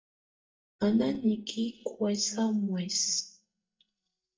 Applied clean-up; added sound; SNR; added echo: neural mask model DeepFilterNet 3.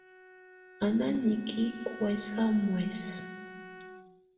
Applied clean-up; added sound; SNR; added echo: none; Bowed string instrument; 16 dB; reverberation time 1.6 s.